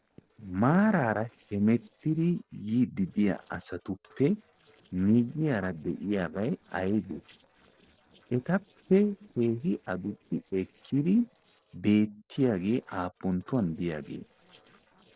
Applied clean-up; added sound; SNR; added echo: neural separator model SepFormer DNS4.